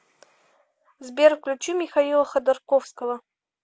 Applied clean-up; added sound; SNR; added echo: none; none; none; none.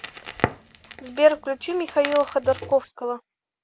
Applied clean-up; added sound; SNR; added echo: none; Crackle; 10 dB; none.